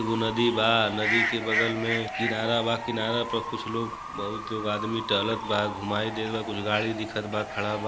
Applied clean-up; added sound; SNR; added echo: none; Bird / Fowl; 5 dB; none.